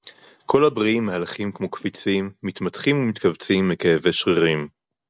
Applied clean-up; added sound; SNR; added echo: none; none; none; none.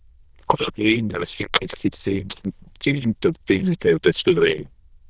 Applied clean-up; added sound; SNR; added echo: neural diffusion model UNIVERSE++.